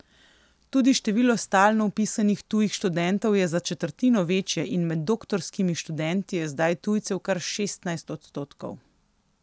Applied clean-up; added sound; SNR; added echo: none; none; none; none.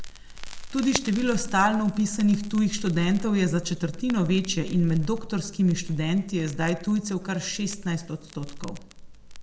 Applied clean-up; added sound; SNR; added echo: none; Crackle; 10 dB; reverberation time 1.3 s.